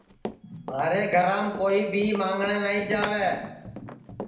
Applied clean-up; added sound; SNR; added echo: none; Run; 13 dB; reverberation time 0.8 s.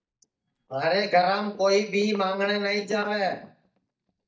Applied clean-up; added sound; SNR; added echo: neural mask model DeepFilterNet 3.